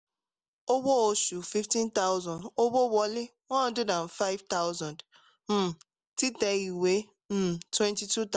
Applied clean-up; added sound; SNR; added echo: none; none; none; none.